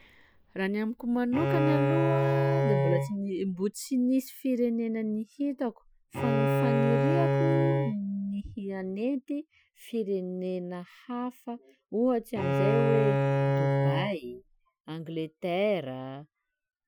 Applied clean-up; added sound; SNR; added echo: classical method Wiener filter.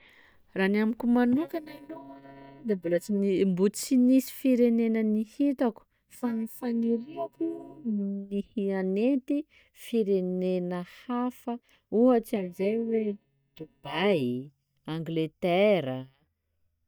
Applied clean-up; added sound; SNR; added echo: neural mask model DeepFilterNet 3.